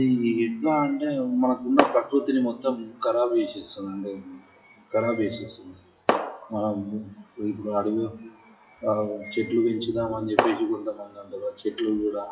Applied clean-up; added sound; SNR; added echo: classical method WPE with log-MMSE.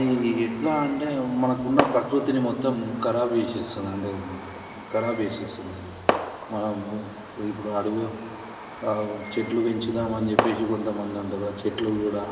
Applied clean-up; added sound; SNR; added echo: none; Fireworks; 7 dB; reverberation time 2.0 s.